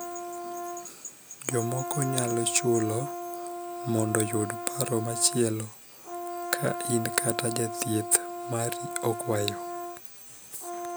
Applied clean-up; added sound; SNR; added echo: none; Brass instrument; 7 dB; none.